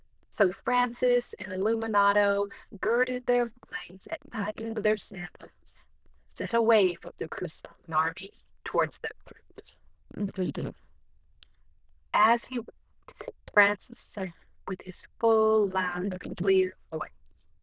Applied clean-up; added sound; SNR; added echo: neural diffusion model UNIVERSE++.